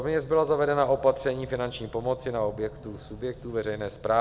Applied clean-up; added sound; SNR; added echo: none; Fire; 18 dB; none.